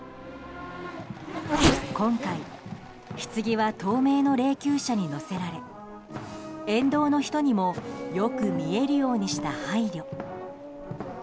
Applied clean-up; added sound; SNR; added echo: none; Race car, auto racing / Accelerating, revving, vroom; 6 dB; none.